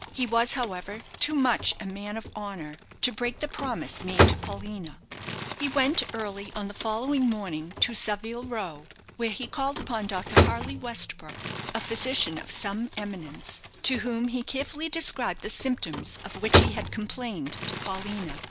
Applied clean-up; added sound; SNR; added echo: none; Crumpling, crinkling; 1 dB; none.